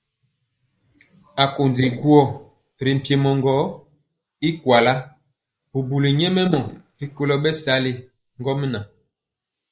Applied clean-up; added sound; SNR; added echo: neural mask model Resemble Enhance denoiser.